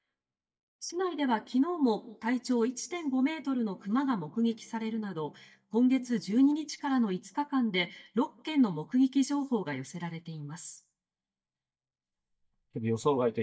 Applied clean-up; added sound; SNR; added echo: neural mask model DeepFilterNet 3.